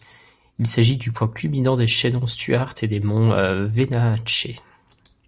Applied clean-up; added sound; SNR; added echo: none; none; none; none.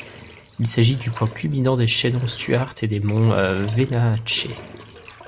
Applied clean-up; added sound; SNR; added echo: none; Bathtub (filling or washing); 20 dB; none.